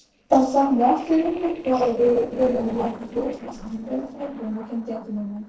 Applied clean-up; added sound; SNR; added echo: neural separator model SepFormer DNS4.